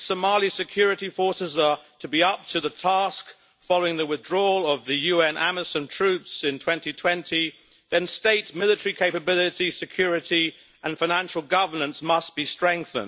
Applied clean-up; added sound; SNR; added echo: none; none; none; none.